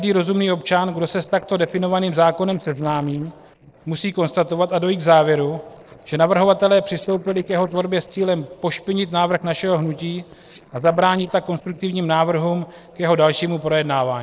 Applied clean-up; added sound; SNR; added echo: neural separator model SepFormer DNS4.